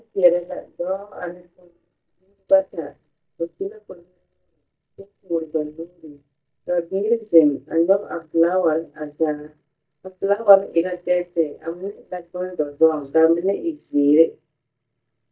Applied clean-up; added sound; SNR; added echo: neural mask model DeepFilterNet 3.